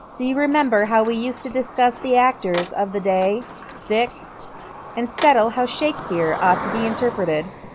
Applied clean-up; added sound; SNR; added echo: none; Cricket + Sliding door; 12 dB; none.